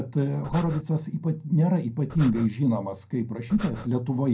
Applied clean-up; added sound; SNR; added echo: none; Breathing; 12 dB; reverberation time 0.2 s.